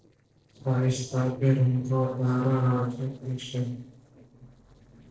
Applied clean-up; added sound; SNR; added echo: neural separator model SepFormer DNS4.